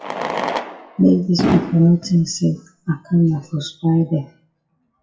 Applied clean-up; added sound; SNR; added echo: classical method WPE with log-MMSE.